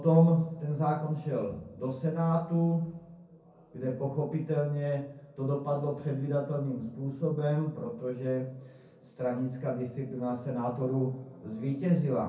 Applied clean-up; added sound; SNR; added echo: none; none; none; reverberation time 0.6 s.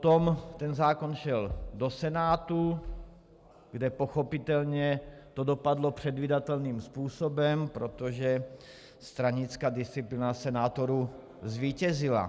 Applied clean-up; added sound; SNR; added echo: none; none; none; none.